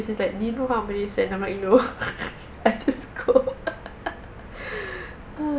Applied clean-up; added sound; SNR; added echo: none; none; none; none.